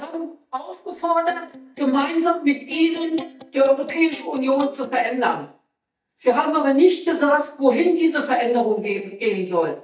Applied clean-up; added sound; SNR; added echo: neural mask model DeepFilterNet 3.